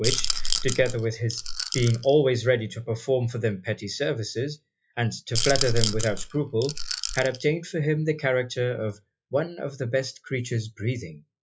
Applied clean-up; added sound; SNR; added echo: classical method log-MMSE.